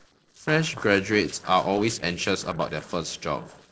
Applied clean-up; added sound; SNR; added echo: neural separator model SepFormer DNS4.